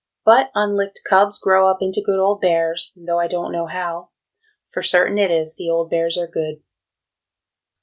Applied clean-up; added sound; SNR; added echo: none; none; none; none.